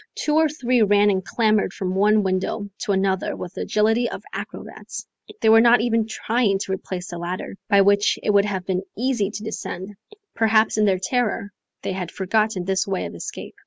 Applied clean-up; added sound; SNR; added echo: none; none; none; none.